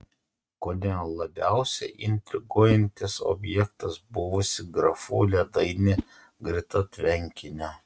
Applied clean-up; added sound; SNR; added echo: neural mask model RNNoise.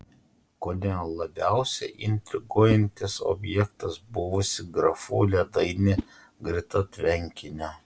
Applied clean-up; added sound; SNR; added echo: none; Whoosh, swoosh, swish; 14 dB; none.